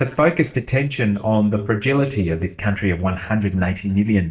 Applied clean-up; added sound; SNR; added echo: neural mask model DeepFilterNet 3.